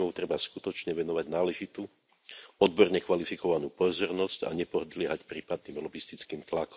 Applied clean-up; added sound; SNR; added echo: none; none; none; none.